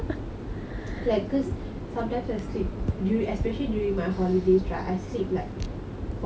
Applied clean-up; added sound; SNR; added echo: none; none; none; none.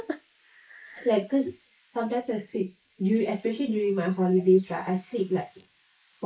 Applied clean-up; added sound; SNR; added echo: neural mask model Resemble Enhance denoiser.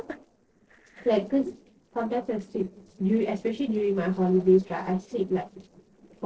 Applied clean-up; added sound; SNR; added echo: neural separator model SepFormer DNS4.